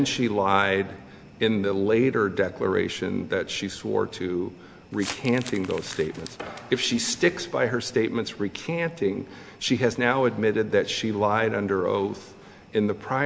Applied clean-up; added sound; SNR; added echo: none; Crumpling, crinkling; 15 dB; none.